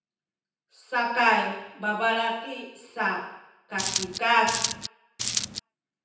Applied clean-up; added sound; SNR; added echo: none; Coin (dropping); 1 dB; reverberation time 0.9 s.